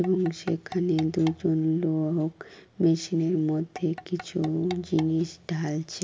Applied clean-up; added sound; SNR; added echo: none; Tap / Percussion; 18 dB; none.